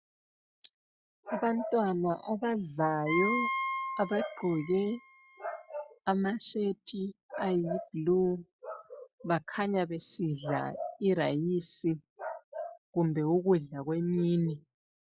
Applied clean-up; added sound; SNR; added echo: classical method log-MMSE.